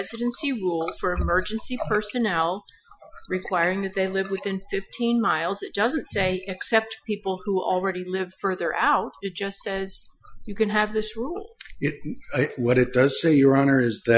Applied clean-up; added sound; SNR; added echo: classical method Wiener filter.